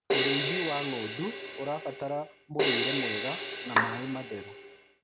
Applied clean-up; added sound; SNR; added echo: none; Crash cymbal + Clapping; -3 dB; none.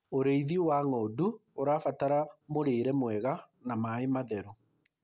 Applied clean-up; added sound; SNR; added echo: none; none; none; none.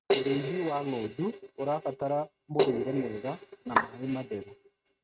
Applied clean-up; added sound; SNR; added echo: neural mask model RNNoise.